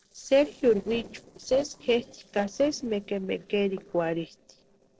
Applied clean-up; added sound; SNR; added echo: neural separator model SepFormer DNS4.